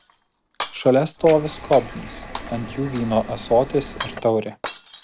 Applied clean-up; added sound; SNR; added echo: none; Liquid + Shatter; 11 dB; none.